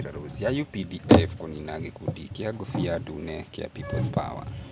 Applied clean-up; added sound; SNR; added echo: none; Bicycle; -4 dB; none.